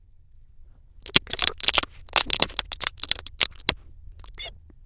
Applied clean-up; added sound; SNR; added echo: neural diffusion model UNIVERSE++.